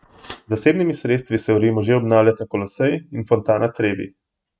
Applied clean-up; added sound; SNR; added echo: neural mask model RNNoise.